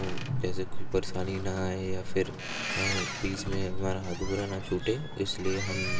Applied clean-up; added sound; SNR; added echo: none; Boat, Water vehicle; 8 dB; reverberation time 1.1 s.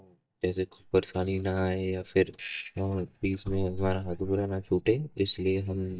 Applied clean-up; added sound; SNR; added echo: neural mask model DeepFilterNet 3.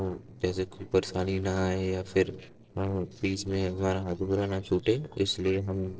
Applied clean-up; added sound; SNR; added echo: neural separator model SepFormer DNS4.